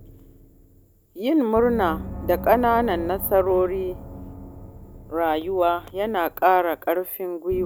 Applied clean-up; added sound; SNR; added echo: none; Gong; 13 dB; none.